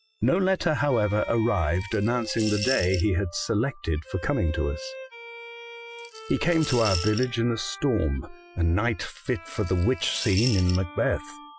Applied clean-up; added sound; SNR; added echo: classical method Wiener filter.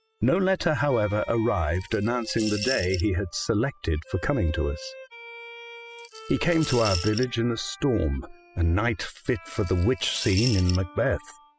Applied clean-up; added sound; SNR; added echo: classical method spectral subtraction.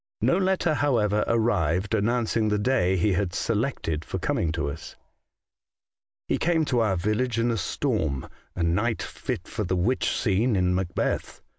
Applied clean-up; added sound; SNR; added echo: none; none; none; none.